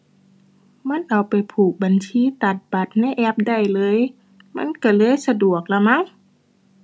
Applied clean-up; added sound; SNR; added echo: none; none; none; none.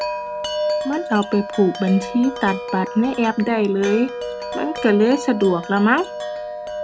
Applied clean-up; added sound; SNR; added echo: none; Wind chime; 8 dB; none.